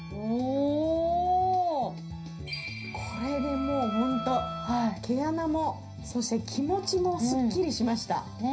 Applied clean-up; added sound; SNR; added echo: none; Bowed string instrument; 10 dB; reverberation time 0.5 s.